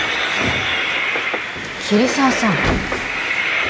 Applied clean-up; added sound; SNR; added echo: none; Train; -2 dB; none.